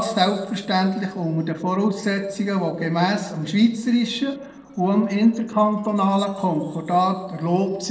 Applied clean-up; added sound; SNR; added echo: neural separator model SepFormer DNS4.